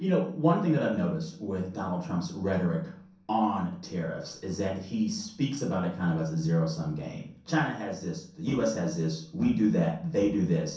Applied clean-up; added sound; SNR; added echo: none; none; none; reverberation time 0.6 s.